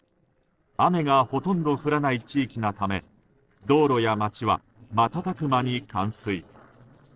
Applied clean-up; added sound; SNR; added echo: neural separator model SepFormer DNS4.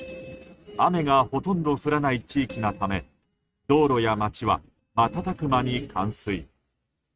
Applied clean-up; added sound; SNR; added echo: neural mask model RNNoise.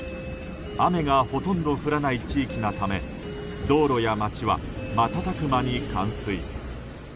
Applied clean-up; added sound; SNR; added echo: none; Doorbell; 16 dB; none.